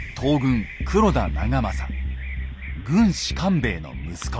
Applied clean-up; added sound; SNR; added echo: none; Bird vocalization, bird call, bird song; 20 dB; none.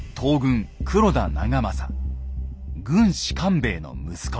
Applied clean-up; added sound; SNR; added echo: none; none; none; none.